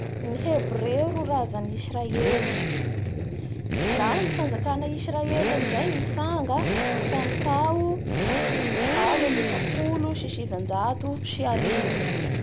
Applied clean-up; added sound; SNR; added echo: none; Accelerating, revving, vroom; -2 dB; none.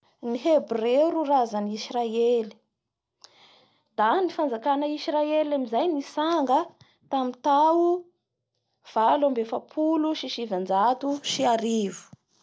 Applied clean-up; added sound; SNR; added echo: none; none; none; none.